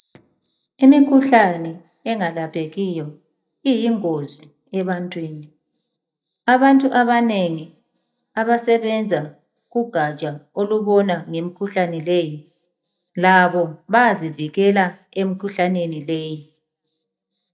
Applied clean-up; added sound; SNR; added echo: neural mask model DeepFilterNet 3.